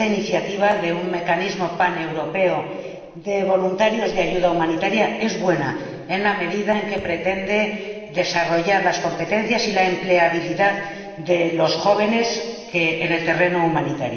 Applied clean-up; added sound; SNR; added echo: neural separator model SepFormer DNS4.